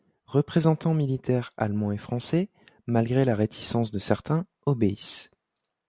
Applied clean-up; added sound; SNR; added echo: none; none; none; none.